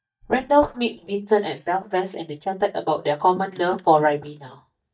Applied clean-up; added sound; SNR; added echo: neural mask model DeepFilterNet 3.